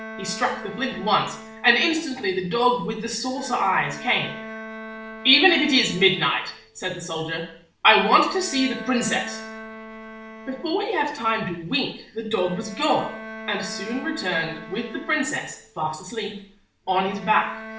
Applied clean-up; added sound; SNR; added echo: none; Bowed string instrument; 15 dB; reverberation time 0.6 s.